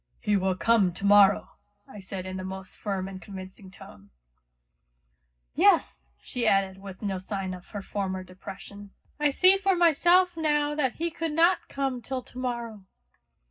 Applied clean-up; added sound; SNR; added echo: none; none; none; reverberation time 0.4 s.